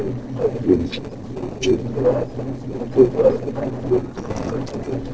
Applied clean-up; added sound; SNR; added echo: neural separator model SepFormer DNS4.